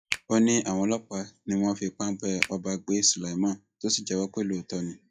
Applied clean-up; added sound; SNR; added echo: classical method log-MMSE.